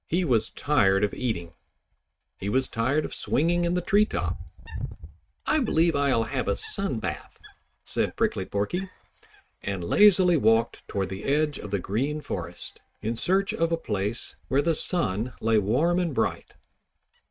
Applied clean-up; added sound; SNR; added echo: neural mask model RNNoise.